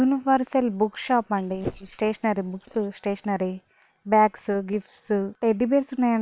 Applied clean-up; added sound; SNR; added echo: neural separator model SepFormer WHAM!.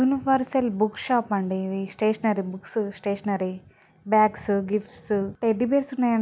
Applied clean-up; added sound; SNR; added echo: none; none; none; none.